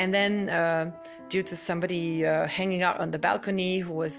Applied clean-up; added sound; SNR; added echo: none; none; none; none.